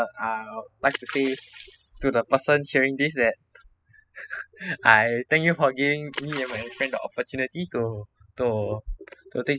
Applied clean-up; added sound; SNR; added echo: classical method spectral subtraction.